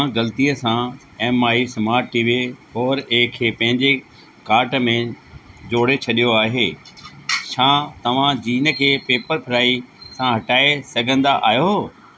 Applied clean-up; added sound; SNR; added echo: none; none; none; none.